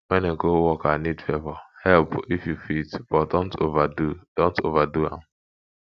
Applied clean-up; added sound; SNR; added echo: none; none; none; none.